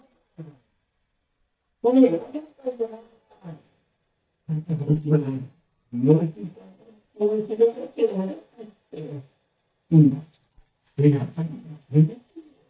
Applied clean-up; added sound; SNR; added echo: neural mask model DeepFilterNet 3.